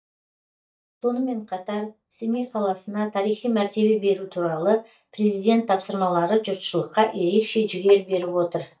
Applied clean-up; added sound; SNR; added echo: neural mask model DeepFilterNet 3.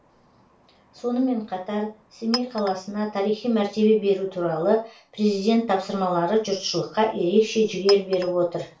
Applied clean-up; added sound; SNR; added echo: none; Chink, clink; 18 dB; reverberation time 0.3 s.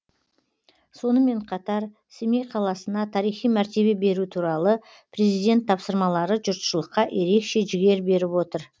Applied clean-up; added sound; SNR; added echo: none; none; none; none.